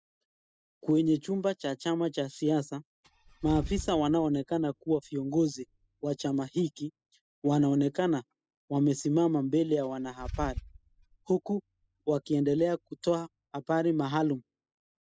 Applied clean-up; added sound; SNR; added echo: classical method spectral subtraction.